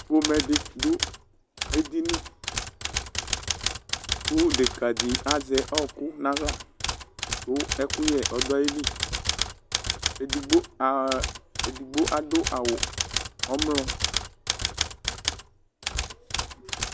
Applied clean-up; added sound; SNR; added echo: none; Typewriter; 2 dB; none.